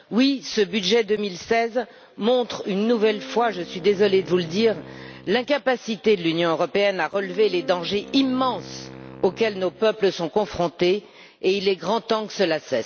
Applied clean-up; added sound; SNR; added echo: none; Wind instrument, woodwind instrument; 18 dB; none.